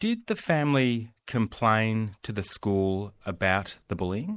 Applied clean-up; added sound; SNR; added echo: neural mask model Resemble Enhance denoiser.